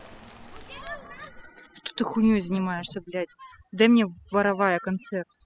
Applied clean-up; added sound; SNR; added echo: classical method spectral subtraction.